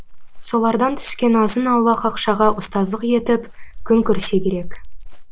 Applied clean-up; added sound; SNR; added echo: none; Chirp, tweet; 8 dB; none.